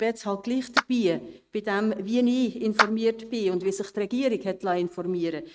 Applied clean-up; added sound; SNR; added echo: neural mask model RNNoise.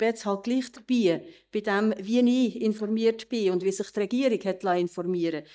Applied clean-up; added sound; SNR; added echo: neural mask model DeepFilterNet 3.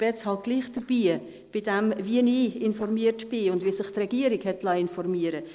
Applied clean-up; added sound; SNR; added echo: neural separator model SepFormer DNS4.